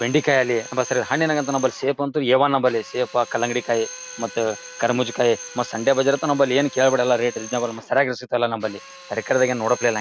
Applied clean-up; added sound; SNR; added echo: none; Drill; 17 dB; none.